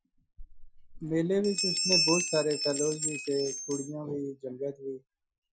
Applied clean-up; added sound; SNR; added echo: classical method Wiener filter.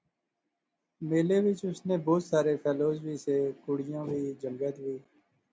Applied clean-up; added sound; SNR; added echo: none; none; none; none.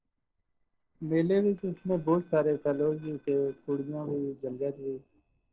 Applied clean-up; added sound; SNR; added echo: neural separator model SepFormer DNS4.